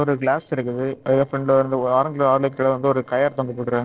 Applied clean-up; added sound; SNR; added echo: neural separator model SepFormer DNS4.